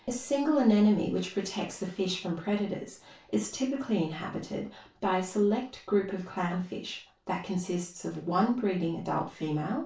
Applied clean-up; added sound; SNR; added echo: none; none; none; reverberation time 0.3 s.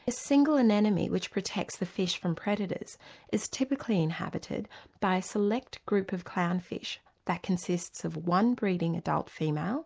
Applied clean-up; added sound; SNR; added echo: none; none; none; none.